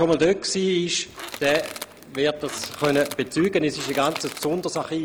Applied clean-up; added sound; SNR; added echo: none; Crushing / Wood; 14 dB; none.